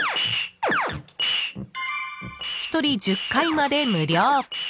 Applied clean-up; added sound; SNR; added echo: none; none; none; none.